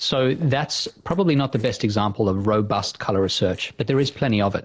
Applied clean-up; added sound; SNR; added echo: neural separator model SepFormer DNS4.